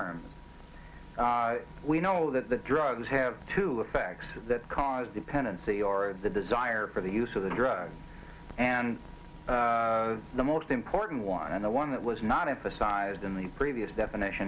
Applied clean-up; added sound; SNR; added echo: none; none; none; none.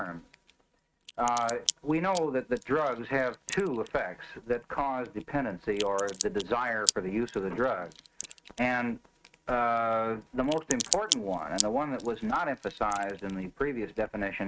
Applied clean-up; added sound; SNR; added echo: neural mask model RNNoise.